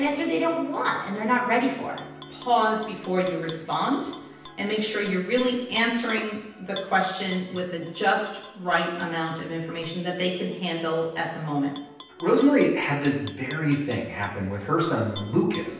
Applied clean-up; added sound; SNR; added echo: none; Tap / Glass; 18 dB; reverberation time 0.9 s.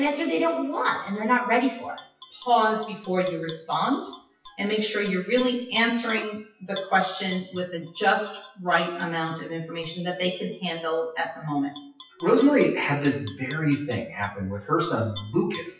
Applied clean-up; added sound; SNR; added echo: classical method WPE with log-MMSE.